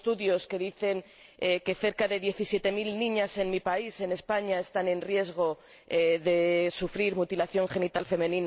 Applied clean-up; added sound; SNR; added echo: none; none; none; none.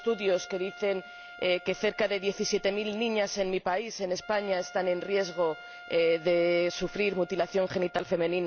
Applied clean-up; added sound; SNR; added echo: none; Trumpet; 19 dB; none.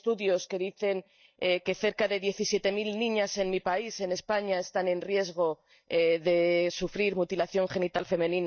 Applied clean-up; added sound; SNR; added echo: neural mask model DeepFilterNet 3.